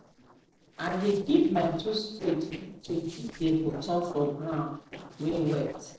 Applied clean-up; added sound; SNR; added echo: neural separator model SepFormer DNS4.